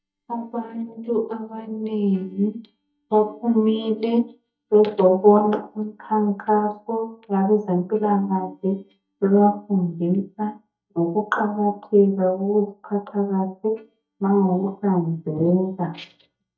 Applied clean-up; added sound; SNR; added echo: neural mask model DeepFilterNet 3.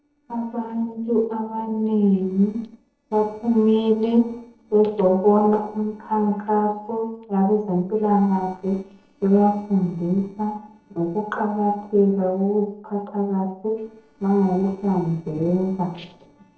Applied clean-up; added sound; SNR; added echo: neural separator model SepFormer DNS4.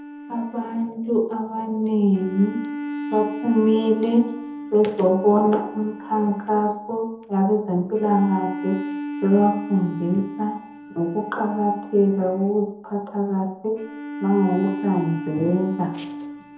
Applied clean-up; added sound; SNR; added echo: none; Bowed string instrument; 11 dB; reverberation time 0.7 s.